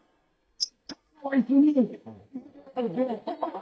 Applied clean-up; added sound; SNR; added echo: neural mask model DeepFilterNet 3.